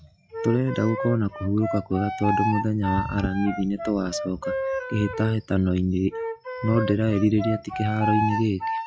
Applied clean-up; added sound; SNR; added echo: classical method log-MMSE.